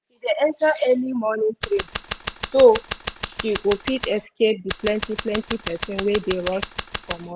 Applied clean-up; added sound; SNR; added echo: none; Scissors; 9 dB; none.